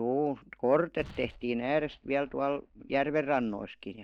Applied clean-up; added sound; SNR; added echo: neural mask model DeepFilterNet 3.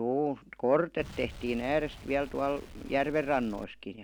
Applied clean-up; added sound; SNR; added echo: none; Explosion; 15 dB; none.